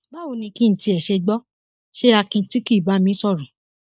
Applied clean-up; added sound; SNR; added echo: neural mask model Resemble Enhance denoiser.